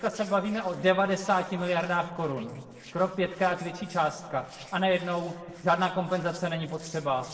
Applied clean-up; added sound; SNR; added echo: neural separator model SepFormer DNS4.